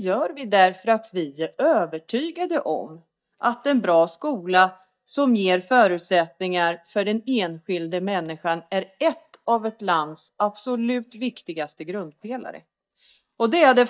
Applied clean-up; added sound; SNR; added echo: neural mask model DeepFilterNet 3.